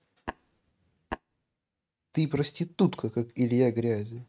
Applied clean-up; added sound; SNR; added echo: neural mask model RNNoise.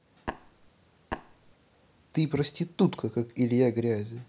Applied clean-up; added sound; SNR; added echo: none; Tap; 9 dB; none.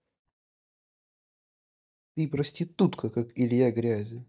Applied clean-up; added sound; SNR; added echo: neural mask model DeepFilterNet 3.